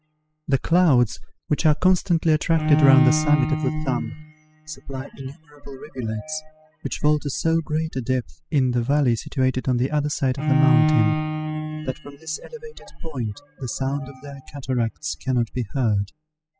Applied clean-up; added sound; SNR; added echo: classical method spectral subtraction.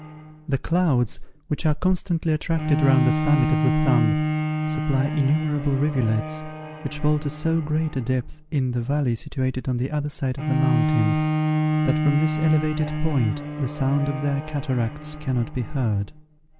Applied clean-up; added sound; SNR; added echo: none; Bowed string instrument; 3 dB; none.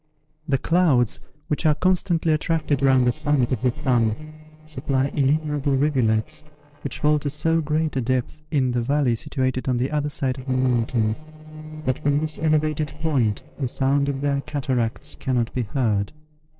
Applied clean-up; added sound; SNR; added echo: neural separator model SepFormer DNS4.